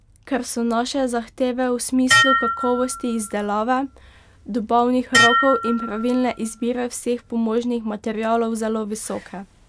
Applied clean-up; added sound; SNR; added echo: none; Dishes, pots, and pans; 1 dB; none.